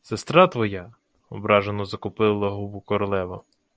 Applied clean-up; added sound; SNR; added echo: none; none; none; none.